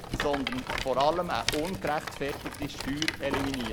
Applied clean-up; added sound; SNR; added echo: none; Rattle; 4 dB; none.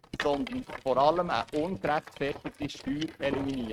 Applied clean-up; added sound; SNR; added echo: neural mask model RNNoise.